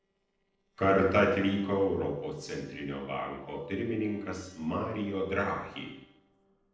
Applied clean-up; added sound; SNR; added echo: neural separator model SepFormer DNS4.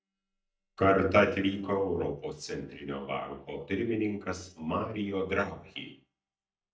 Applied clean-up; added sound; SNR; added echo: neural mask model DeepFilterNet 3.